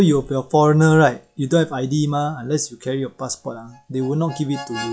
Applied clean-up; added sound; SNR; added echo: classical method log-MMSE.